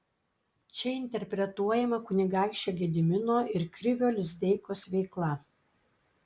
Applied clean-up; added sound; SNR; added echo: none; none; none; none.